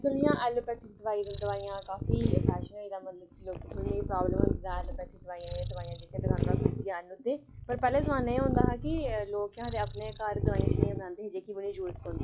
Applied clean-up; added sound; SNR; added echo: classical method log-MMSE.